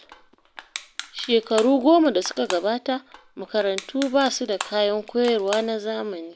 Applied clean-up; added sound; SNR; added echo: none; Crushing; 15 dB; none.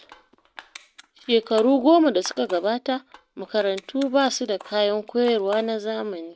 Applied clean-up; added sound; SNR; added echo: neural mask model RNNoise.